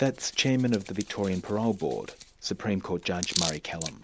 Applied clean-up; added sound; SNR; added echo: none; Hands; 10 dB; none.